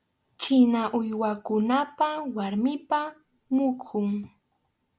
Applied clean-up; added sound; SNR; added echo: none; none; none; none.